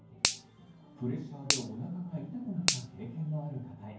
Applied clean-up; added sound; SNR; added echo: none; Finger snapping; -2 dB; reverberation time 0.9 s.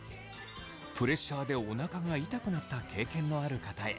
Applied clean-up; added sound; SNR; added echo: none; none; none; none.